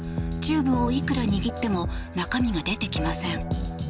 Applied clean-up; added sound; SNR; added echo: none; Bowed string instrument; 6 dB; none.